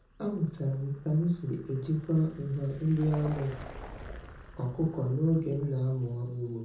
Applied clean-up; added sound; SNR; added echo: none; Vehicle; 17 dB; reverberation time 0.5 s.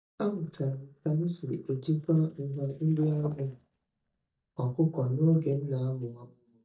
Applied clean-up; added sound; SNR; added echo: neural mask model DeepFilterNet 3.